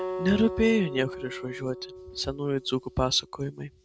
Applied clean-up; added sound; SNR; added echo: none; Acoustic guitar; 10 dB; none.